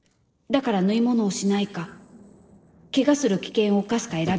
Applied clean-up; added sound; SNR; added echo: neural separator model SepFormer DNS4.